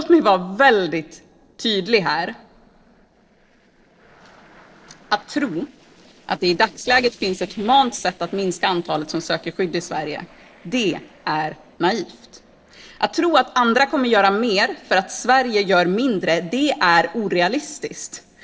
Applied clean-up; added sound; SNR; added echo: neural separator model SepFormer DNS4.